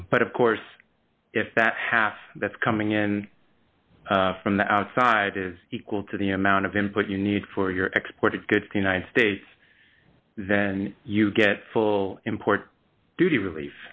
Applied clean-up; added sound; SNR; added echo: none; none; none; none.